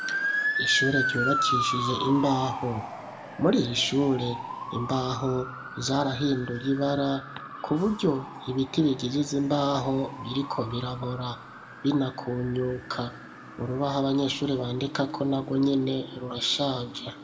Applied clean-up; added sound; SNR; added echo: none; Motor vehicle (road) / Siren; 7 dB; reverberation time 2.0 s.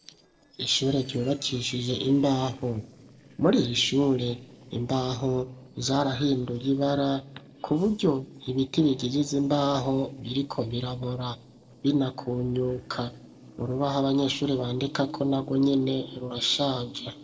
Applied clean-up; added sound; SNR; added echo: neural separator model SepFormer DNS4.